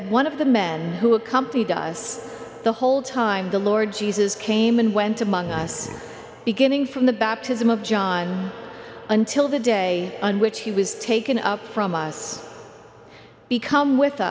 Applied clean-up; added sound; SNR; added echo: none; none; none; none.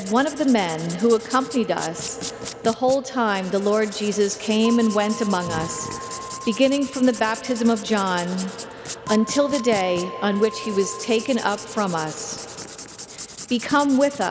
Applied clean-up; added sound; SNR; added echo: none; Writing + Keyboard (musical); 13 dB; none.